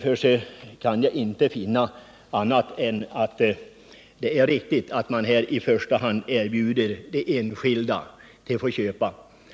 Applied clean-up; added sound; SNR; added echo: none; none; none; none.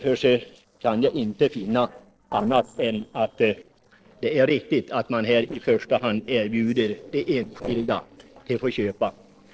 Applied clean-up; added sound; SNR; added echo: neural separator model SepFormer DNS4.